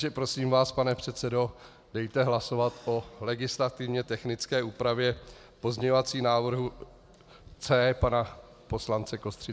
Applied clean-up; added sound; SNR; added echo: none; none; none; none.